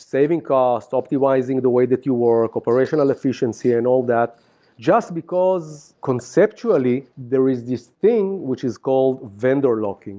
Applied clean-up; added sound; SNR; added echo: none; none; none; none.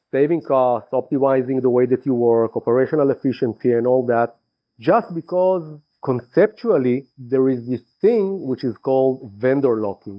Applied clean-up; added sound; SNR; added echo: neural mask model DeepFilterNet 3.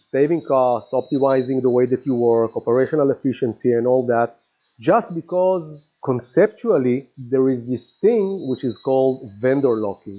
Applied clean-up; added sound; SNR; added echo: classical method log-MMSE.